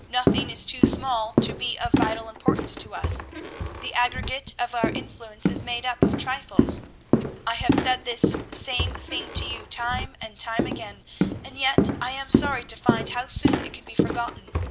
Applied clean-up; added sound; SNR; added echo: none; Walk, footsteps; -2 dB; none.